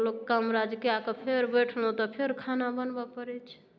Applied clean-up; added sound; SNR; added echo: none; none; none; none.